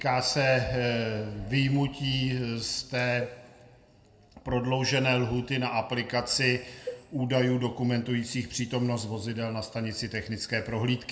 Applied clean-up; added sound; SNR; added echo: none; Cowbell; 18 dB; reverberation time 1.1 s.